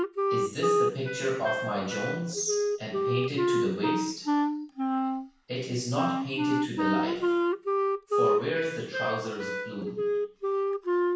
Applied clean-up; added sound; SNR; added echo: none; Wind instrument, woodwind instrument; -5 dB; reverberation time 0.7 s.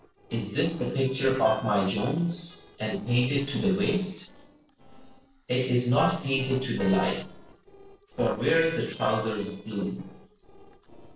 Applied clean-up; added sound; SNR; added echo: neural separator model SepFormer DNS4.